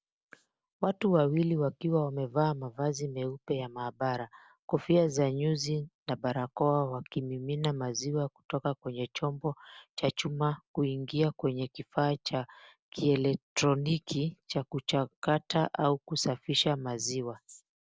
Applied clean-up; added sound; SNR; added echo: none; none; none; none.